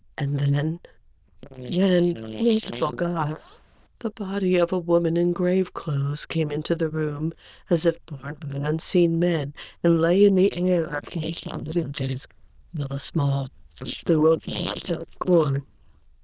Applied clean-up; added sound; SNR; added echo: neural diffusion model UNIVERSE++.